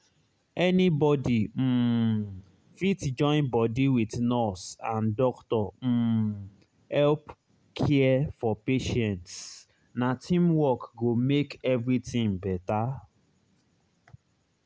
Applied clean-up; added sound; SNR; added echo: none; none; none; none.